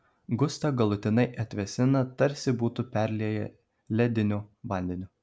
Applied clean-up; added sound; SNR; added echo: none; none; none; none.